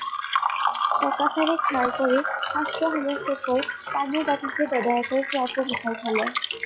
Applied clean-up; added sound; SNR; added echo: classical method log-MMSE.